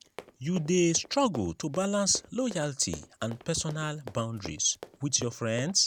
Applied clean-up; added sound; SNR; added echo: none; Run; 18 dB; none.